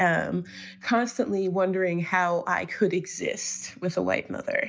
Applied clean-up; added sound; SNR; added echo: none; none; none; none.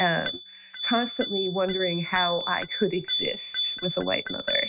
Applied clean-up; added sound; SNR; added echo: neural mask model RNNoise.